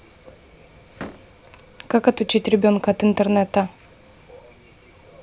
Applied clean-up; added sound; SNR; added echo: none; Slam; 19 dB; none.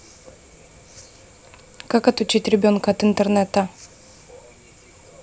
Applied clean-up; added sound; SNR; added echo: none; none; none; none.